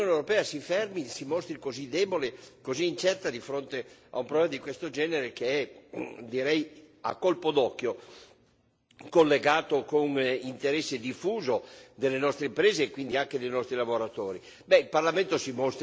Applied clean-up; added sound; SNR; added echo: none; none; none; none.